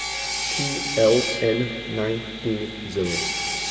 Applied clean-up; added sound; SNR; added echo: none; Sawing; 4 dB; reverberation time 2.7 s.